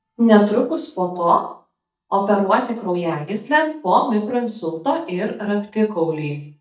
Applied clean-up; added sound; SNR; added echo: neural mask model DeepFilterNet 3.